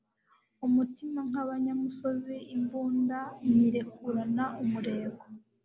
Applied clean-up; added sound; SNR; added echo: none; none; none; none.